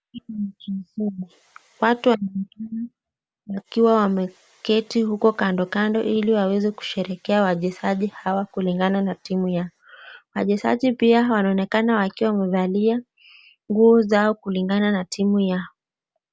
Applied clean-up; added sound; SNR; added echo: none; none; none; none.